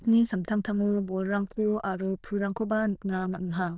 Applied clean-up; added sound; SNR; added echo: neural diffusion model UNIVERSE++.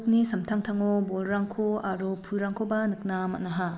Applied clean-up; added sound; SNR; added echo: none; none; none; none.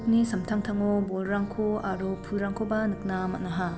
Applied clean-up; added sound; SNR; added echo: none; Organ; 13 dB; none.